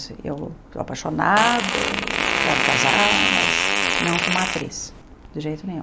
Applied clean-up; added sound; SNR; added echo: none; Fart; -4 dB; none.